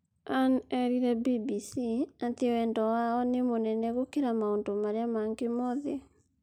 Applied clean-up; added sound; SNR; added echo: none; none; none; none.